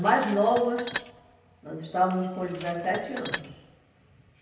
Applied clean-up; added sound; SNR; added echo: none; Tools; 8 dB; reverberation time 0.9 s.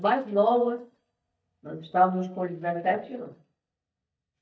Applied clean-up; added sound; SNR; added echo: neural mask model DeepFilterNet 3.